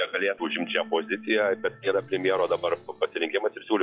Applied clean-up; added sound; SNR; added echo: classical method log-MMSE.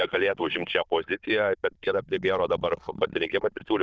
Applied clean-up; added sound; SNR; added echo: neural diffusion model UNIVERSE++.